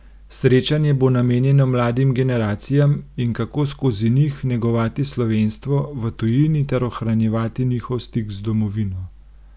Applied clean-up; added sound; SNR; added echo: none; none; none; none.